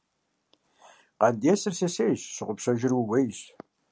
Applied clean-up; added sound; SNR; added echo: none; none; none; none.